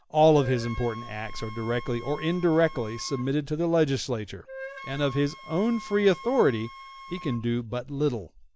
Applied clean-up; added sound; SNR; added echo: none; Wind instrument, woodwind instrument; 17 dB; none.